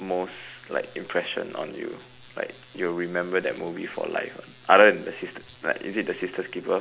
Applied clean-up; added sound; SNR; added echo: none; none; none; none.